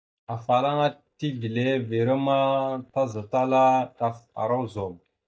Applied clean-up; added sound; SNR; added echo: neural mask model DeepFilterNet 3.